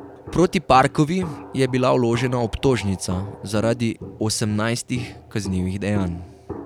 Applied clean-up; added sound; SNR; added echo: none; Walk, footsteps; 15 dB; none.